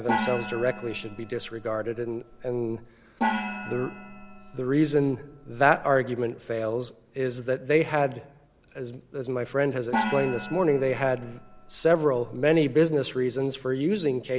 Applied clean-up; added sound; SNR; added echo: none; Gong; 8 dB; none.